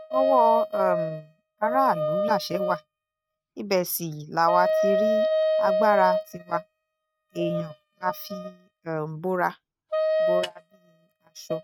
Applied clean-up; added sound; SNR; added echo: neural mask model RNNoise.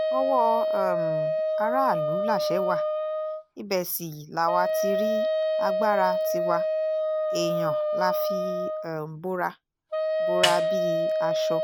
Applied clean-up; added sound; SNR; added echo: none; Snare drum + Wind instrument, woodwind instrument; -4 dB; none.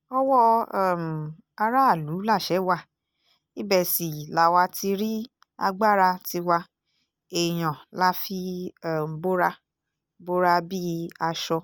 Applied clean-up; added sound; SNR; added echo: none; none; none; none.